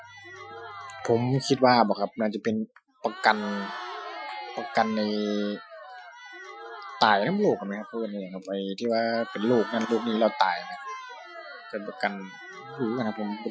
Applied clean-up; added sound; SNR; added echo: classical method Wiener filter.